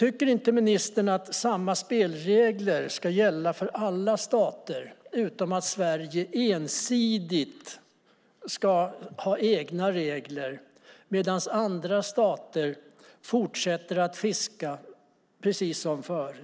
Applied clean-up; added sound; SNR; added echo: none; none; none; none.